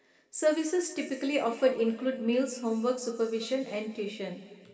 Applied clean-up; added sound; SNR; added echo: none; none; none; reverberation time 2.2 s.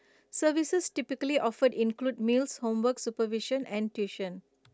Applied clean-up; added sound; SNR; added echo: none; none; none; none.